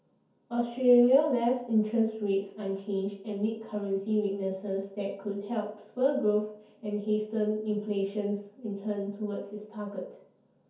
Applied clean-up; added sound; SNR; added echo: none; none; none; reverberation time 0.6 s.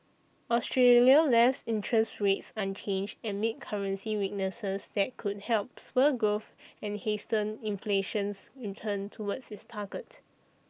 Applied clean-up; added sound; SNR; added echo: none; none; none; none.